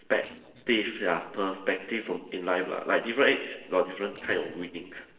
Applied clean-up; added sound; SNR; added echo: neural separator model SepFormer DNS4.